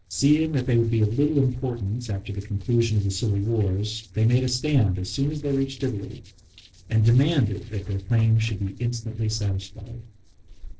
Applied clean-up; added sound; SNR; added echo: neural separator model SepFormer DNS4.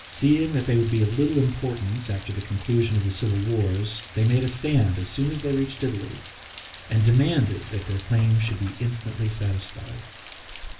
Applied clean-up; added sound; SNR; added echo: none; Rain; 15 dB; reverberation time 0.3 s.